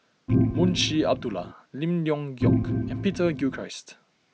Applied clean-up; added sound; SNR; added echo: none; Organ; -2 dB; none.